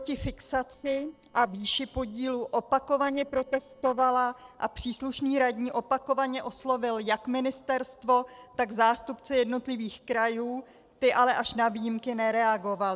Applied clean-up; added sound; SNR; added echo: neural separator model SepFormer DNS4.